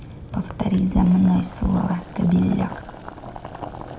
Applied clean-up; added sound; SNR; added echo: none; Boiling; 13 dB; reverberation time 0.8 s.